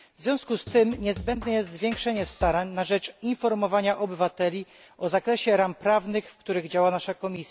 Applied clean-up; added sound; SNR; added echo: none; Drum kit; 13 dB; none.